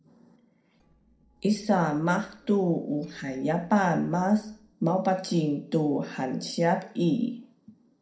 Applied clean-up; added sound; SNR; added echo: neural separator model SepFormer DNS4.